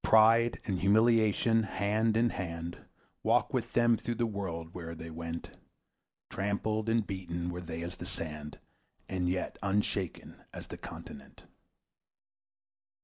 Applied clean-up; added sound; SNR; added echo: none; none; none; none.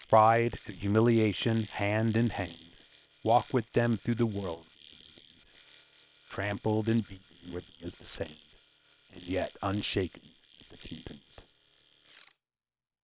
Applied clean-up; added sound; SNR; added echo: neural separator model SepFormer WHAM!.